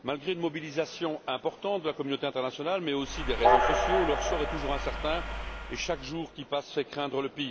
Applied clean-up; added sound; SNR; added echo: none; Train; -2 dB; none.